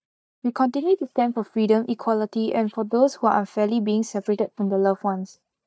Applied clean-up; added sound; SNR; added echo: neural mask model DeepFilterNet 3.